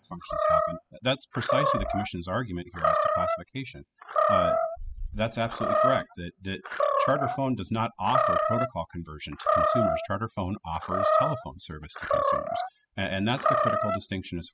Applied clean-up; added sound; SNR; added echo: classical method spectral subtraction.